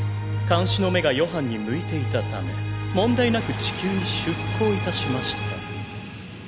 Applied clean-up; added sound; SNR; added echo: none; none; none; none.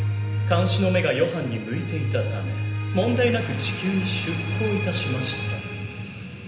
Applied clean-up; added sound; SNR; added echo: none; none; none; reverberation time 0.9 s.